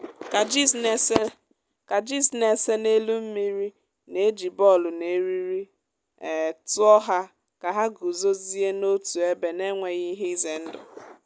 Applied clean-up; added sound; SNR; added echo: none; none; none; none.